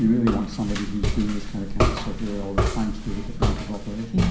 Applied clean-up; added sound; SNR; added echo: none; Walk, footsteps; 0 dB; reverberation time 0.6 s.